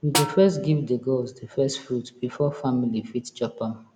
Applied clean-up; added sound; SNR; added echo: none; Snare drum; 5 dB; none.